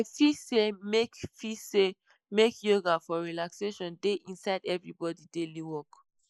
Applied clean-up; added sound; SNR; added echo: neural mask model Resemble Enhance denoiser.